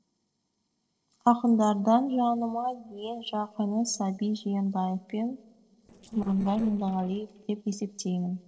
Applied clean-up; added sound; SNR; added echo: neural separator model SepFormer DNS4.